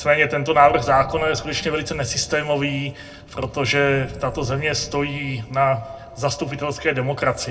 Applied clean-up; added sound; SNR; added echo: none; Thunder; 18 dB; reverberation time 0.2 s.